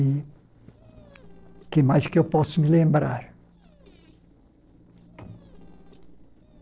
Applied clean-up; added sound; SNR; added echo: neural separator model SepFormer DNS4.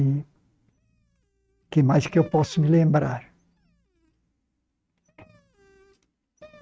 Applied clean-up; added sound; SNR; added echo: neural mask model RNNoise.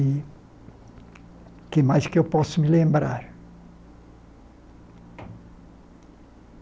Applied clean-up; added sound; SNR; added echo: none; none; none; none.